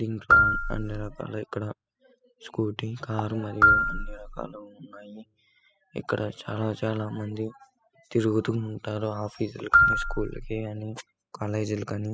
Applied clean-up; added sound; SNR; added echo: classical method spectral subtraction.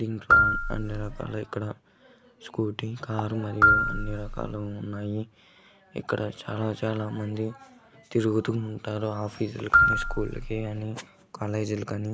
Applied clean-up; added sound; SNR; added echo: none; Marimba, xylophone; -4 dB; none.